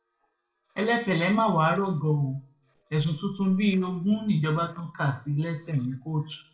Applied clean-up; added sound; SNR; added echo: neural separator model SepFormer DNS4.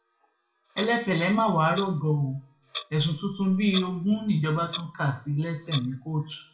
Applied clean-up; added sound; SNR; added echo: none; Clock; 15 dB; reverberation time 0.4 s.